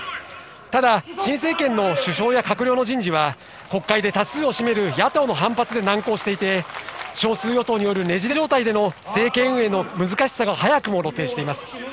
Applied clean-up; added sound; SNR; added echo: none; none; none; none.